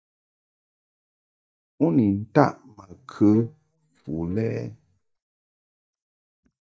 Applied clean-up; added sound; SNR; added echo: neural mask model DeepFilterNet 3.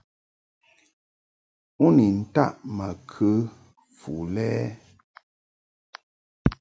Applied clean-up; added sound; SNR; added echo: none; none; none; none.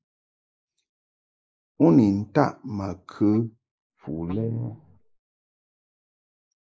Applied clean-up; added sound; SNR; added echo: neural mask model Resemble Enhance denoiser.